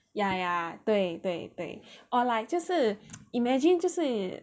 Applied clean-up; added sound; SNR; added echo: none; none; none; none.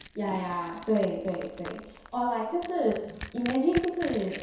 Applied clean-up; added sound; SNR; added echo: none; Crushing; 12 dB; reverberation time 0.7 s.